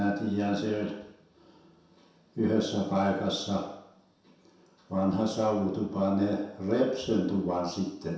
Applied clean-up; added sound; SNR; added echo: none; none; none; reverberation time 0.7 s.